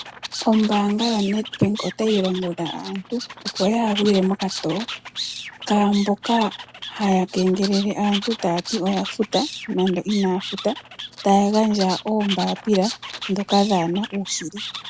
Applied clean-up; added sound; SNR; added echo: none; Animal; 11 dB; none.